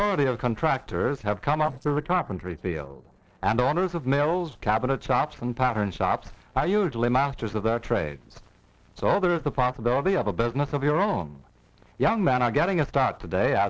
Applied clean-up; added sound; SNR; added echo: neural separator model SepFormer DNS4.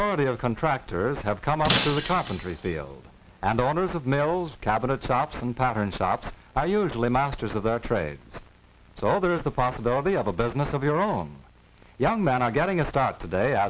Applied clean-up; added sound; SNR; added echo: none; Shatter; 2 dB; none.